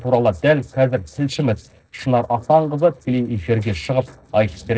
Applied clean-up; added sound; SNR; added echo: neural separator model SepFormer DNS4.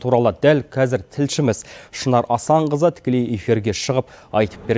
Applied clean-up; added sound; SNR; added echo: none; none; none; none.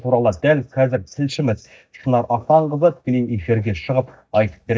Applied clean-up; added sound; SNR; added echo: neural mask model DeepFilterNet 3.